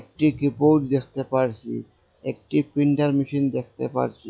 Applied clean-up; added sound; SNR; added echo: classical method log-MMSE.